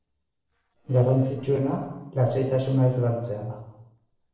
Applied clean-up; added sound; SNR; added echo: neural separator model SepFormer DNS4.